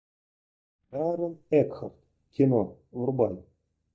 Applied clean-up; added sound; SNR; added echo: neural mask model DeepFilterNet 3.